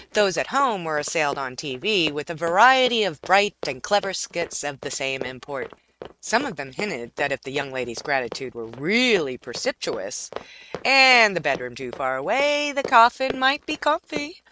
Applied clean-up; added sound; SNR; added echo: neural mask model RNNoise.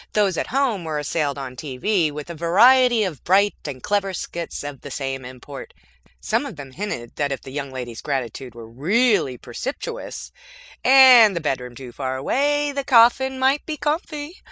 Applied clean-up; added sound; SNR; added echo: none; none; none; none.